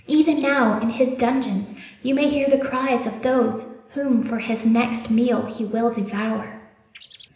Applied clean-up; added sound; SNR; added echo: none; Bird; 15 dB; reverberation time 0.9 s.